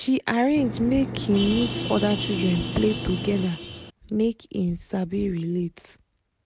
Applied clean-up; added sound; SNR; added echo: none; Engine + Vehicle horn, car horn, honking; 6 dB; none.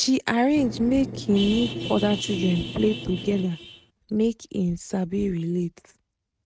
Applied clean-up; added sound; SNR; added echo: neural mask model RNNoise.